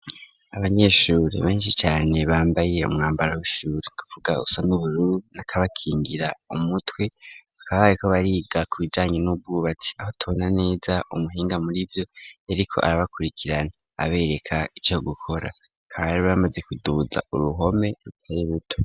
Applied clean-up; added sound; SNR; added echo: none; none; none; none.